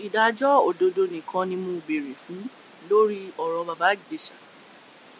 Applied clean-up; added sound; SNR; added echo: none; none; none; none.